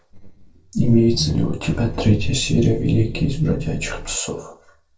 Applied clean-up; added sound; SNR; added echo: neural separator model SepFormer DNS4.